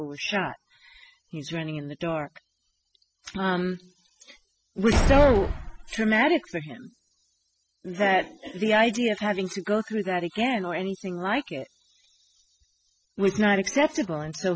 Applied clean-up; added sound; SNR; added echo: classical method spectral subtraction.